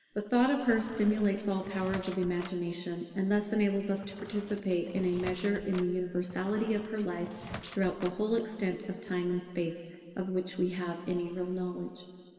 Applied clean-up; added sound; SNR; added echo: none; Squeak; 14 dB; reverberation time 2.4 s.